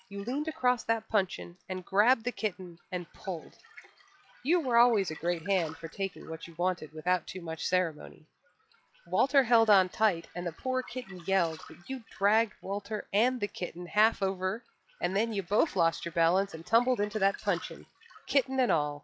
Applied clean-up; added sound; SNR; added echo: classical method log-MMSE.